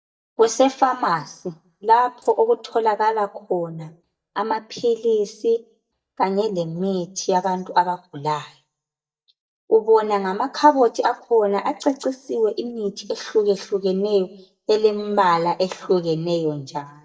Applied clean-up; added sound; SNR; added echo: neural mask model DeepFilterNet 3.